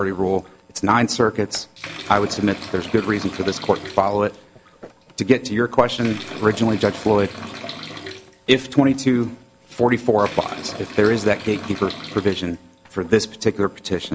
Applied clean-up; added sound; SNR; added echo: none; Bathtub (filling or washing) / Liquid; 16 dB; none.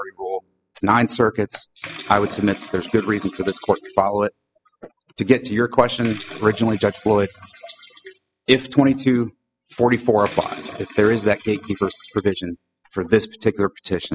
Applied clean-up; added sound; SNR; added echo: classical method spectral subtraction.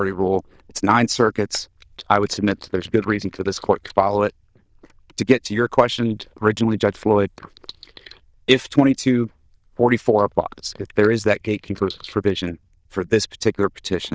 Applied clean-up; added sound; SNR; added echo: neural diffusion model UNIVERSE++.